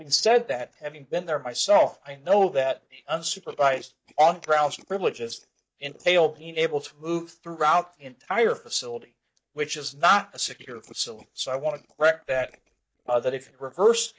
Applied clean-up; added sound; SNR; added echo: neural mask model DeepFilterNet 3.